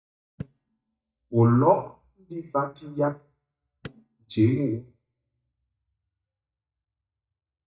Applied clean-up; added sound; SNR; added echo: neural mask model DeepFilterNet 3.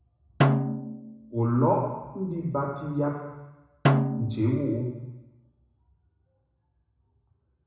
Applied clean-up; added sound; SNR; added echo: none; Snare drum; -1 dB; reverberation time 1.0 s.